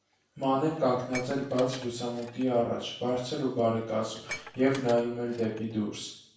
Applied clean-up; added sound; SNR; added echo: none; Dishes, pots, and pans; 17 dB; reverberation time 0.6 s.